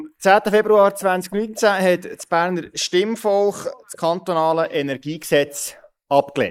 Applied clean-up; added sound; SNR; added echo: neural mask model Resemble Enhance denoiser.